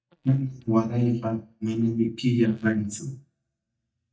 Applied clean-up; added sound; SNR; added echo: neural mask model DeepFilterNet 3.